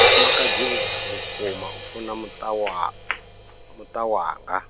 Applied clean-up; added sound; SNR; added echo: none; Crash cymbal; -5 dB; none.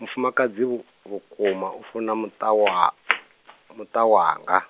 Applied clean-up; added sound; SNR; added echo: none; none; none; none.